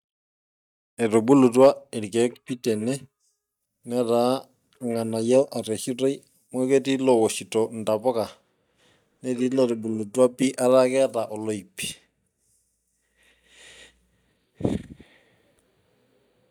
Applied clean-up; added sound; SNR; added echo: neural mask model DeepFilterNet 3.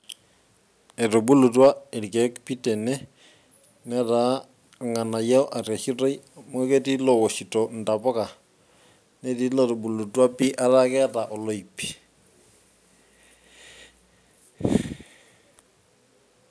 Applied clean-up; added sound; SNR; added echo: none; none; none; none.